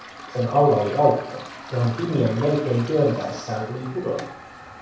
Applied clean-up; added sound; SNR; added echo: none; Toilet flush; 15 dB; reverberation time 0.6 s.